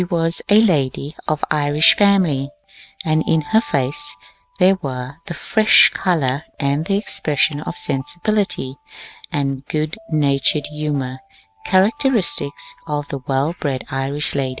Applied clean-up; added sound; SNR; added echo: neural mask model RNNoise.